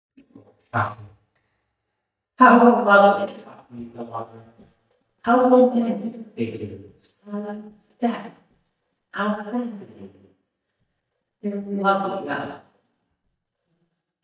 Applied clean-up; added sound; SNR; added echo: neural mask model DeepFilterNet 3.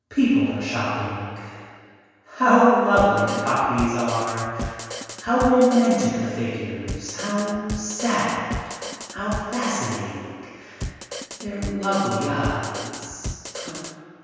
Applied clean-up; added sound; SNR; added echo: none; Drum kit; 10 dB; reverberation time 1.9 s.